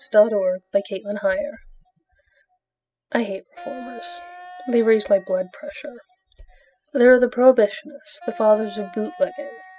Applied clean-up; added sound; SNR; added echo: classical method spectral subtraction.